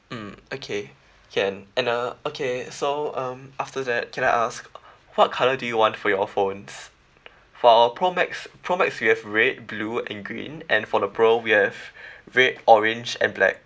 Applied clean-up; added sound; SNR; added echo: none; none; none; none.